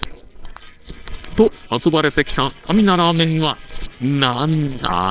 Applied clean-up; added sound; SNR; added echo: neural separator model SepFormer WHAMR!.